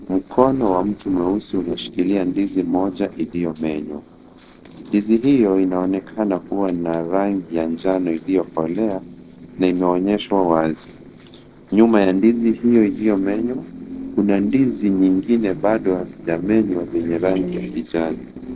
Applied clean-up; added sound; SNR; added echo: neural separator model SepFormer DNS4.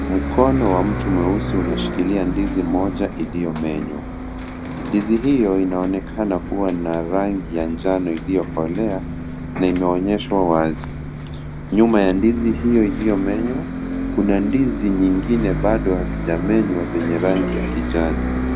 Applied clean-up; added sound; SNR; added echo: none; Bus; 5 dB; none.